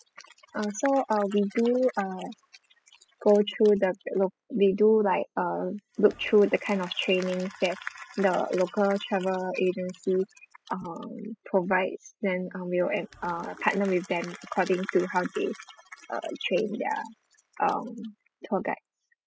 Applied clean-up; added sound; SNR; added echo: classical method spectral subtraction.